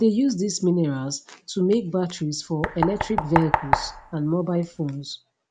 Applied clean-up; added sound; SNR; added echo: none; Knock; 4 dB; none.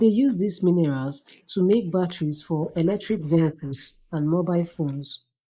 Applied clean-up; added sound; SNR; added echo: neural mask model Resemble Enhance denoiser.